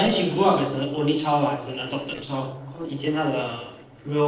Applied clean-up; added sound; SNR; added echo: neural separator model SepFormer DNS4.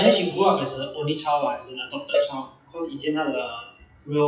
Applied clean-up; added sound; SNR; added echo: classical method WPE with log-MMSE.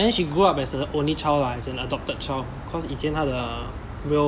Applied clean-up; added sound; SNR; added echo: none; none; none; none.